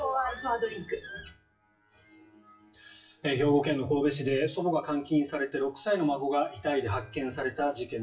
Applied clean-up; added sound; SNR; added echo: classical method WPE with log-MMSE.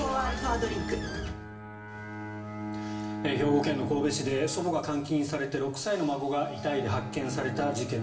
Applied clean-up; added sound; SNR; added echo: none; Bowed string instrument; 8 dB; reverberation time 0.6 s.